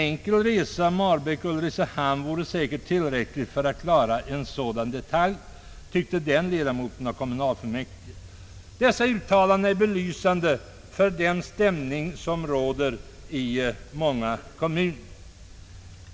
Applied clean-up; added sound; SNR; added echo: none; Bell / Train; 19 dB; none.